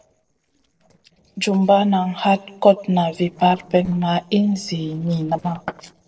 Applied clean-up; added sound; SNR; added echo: neural separator model SepFormer DNS4.